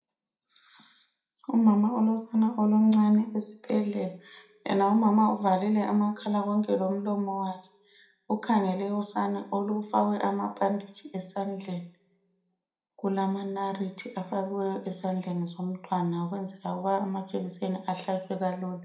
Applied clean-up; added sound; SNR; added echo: none; none; none; reverberation time 0.4 s.